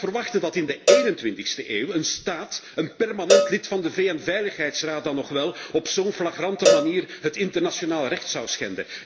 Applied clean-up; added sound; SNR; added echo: none; Cowbell; 0 dB; reverberation time 1.2 s.